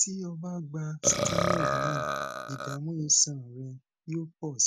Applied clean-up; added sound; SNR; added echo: none; Burping, eructation; 1 dB; none.